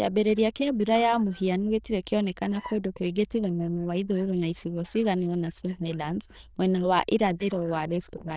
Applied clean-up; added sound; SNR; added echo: neural diffusion model UNIVERSE++.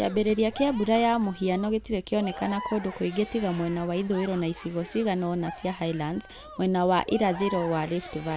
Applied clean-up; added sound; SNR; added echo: none; Crowd / Cheering; 15 dB; none.